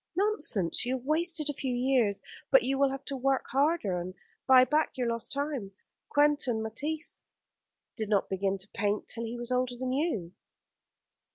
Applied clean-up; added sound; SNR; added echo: none; none; none; none.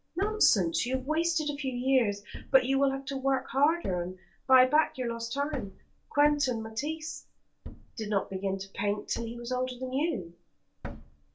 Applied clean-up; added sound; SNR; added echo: none; Thump, thud; 15 dB; reverberation time 0.2 s.